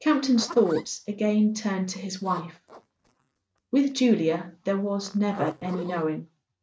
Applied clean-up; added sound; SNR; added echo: neural mask model RNNoise.